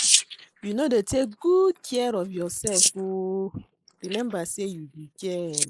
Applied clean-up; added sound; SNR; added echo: neural mask model Resemble Enhance denoiser.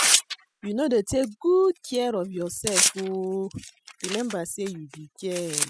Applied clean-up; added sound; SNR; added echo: classical method spectral subtraction.